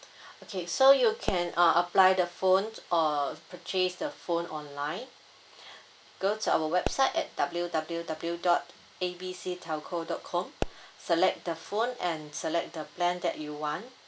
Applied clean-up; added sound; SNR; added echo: none; Explosion; 11 dB; none.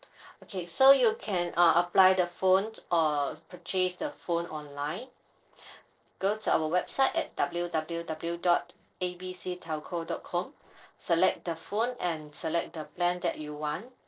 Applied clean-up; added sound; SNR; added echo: neural separator model SepFormer DNS4.